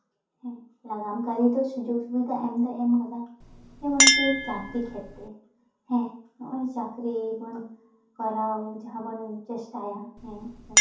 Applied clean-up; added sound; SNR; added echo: none; Chink, clink; 1 dB; reverberation time 0.6 s.